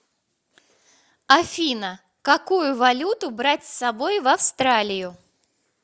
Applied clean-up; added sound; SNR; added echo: none; none; none; none.